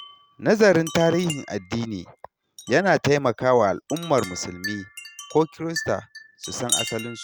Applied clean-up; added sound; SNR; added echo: none; Wind chime; 13 dB; none.